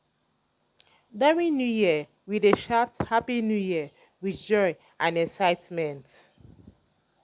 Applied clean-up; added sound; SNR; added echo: none; none; none; none.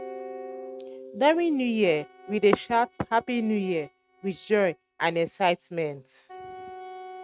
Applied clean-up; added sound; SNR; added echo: neural mask model RNNoise.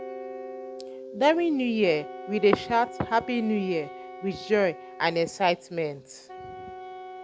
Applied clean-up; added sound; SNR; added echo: none; Mallet percussion + Wind instrument, woodwind instrument; 13 dB; none.